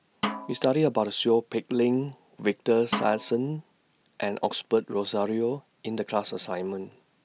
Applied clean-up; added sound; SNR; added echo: none; Snare drum; 9 dB; none.